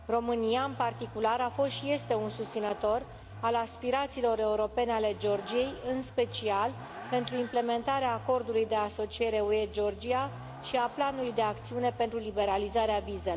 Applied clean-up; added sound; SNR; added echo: none; Vehicle; 15 dB; none.